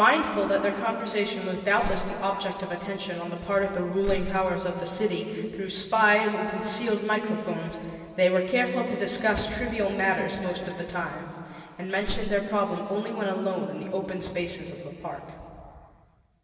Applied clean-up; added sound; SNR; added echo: none; Slam; 8 dB; reverberation time 2.6 s.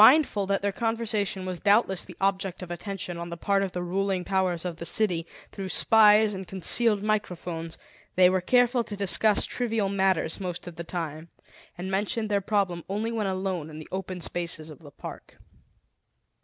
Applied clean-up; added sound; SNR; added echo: none; none; none; none.